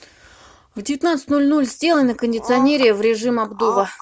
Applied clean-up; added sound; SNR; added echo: none; none; none; none.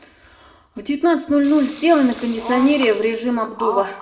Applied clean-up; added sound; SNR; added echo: none; Sink (filling or washing) / Water; 20 dB; reverberation time 0.8 s.